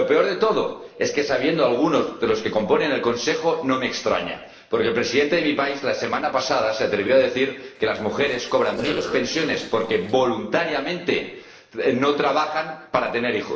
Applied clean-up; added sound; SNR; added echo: neural separator model SepFormer DNS4.